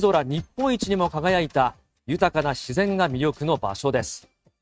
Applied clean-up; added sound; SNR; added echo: neural mask model RNNoise.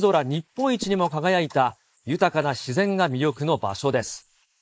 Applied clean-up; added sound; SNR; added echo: neural mask model Resemble Enhance denoiser.